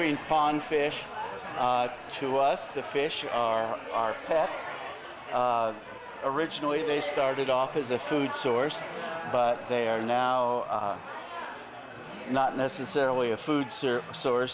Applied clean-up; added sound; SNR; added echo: none; none; none; none.